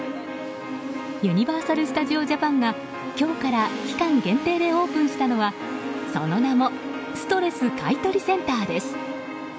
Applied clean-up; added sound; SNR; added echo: none; none; none; none.